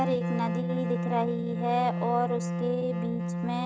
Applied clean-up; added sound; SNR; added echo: neural mask model RNNoise.